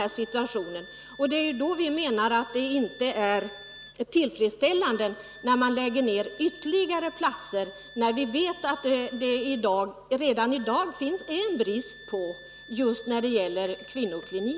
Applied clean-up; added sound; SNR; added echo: none; Wind instrument, woodwind instrument; 19 dB; none.